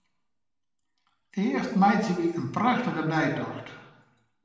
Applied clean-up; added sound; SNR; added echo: none; none; none; reverberation time 1.0 s.